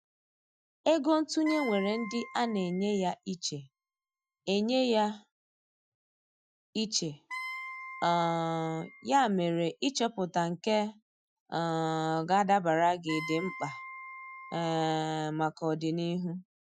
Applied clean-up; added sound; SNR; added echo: classical method Wiener filter.